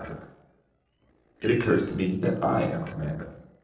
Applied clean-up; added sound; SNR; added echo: neural separator model SepFormer DNS4.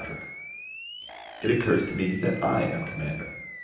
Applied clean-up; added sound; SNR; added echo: none; Animal; 12 dB; reverberation time 0.9 s.